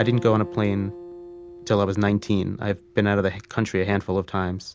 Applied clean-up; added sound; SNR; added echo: none; Acoustic guitar; 17 dB; none.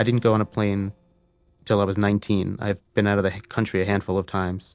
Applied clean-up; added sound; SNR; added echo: neural separator model SepFormer DNS4.